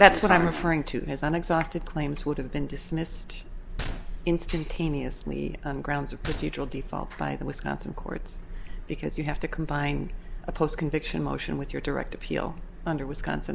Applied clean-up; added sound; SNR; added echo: none; Gunshot, gunfire; 15 dB; none.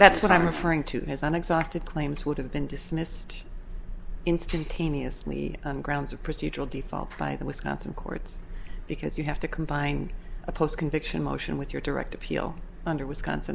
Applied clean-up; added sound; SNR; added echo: none; none; none; none.